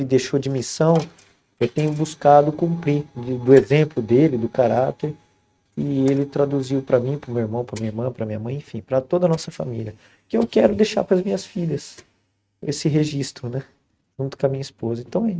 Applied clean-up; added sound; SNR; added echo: neural mask model RNNoise.